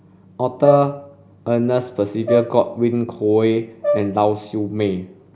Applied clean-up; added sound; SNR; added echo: none; Brass instrument; 7 dB; none.